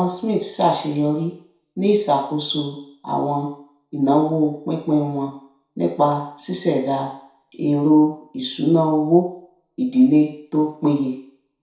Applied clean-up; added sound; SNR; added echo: none; none; none; reverberation time 0.6 s.